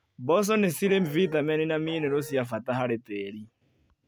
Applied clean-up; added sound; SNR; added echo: none; Dog; 17 dB; none.